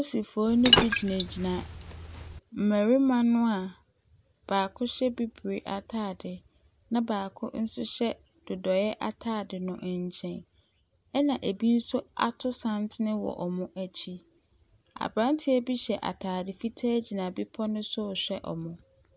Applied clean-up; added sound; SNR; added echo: none; Liquid; -1 dB; none.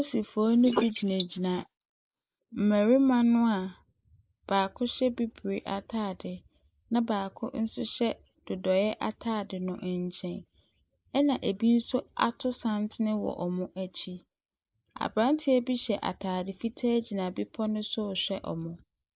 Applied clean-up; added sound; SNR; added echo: neural mask model Resemble Enhance denoiser.